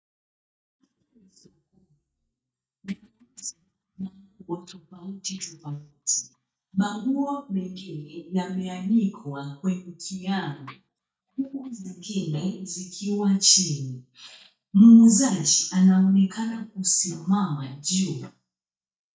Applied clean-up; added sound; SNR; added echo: neural mask model DeepFilterNet 3.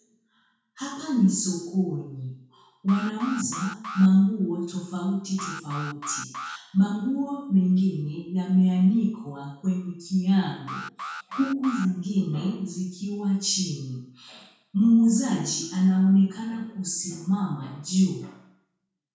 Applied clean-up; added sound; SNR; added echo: none; Alarm; 12 dB; reverberation time 0.6 s.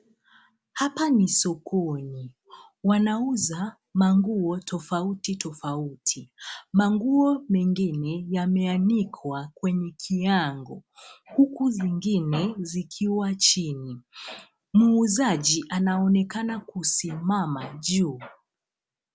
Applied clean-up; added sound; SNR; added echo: none; none; none; none.